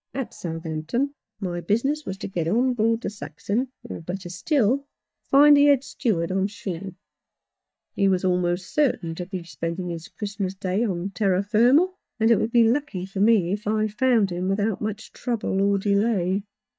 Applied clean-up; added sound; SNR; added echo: neural mask model DeepFilterNet 3.